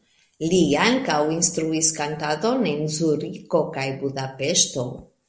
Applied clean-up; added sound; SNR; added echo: none; none; none; none.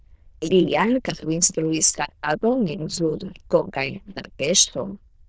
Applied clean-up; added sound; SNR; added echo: neural diffusion model UNIVERSE++.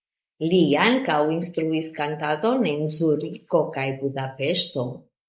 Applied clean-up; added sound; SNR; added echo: neural mask model Resemble Enhance denoiser.